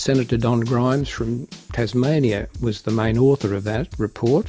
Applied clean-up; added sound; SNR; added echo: none; Drum / Drum kit; 16 dB; none.